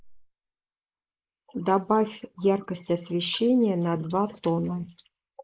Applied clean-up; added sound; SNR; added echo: neural mask model Resemble Enhance denoiser.